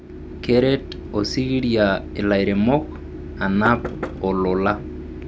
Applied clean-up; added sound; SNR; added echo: none; Knock; 12 dB; none.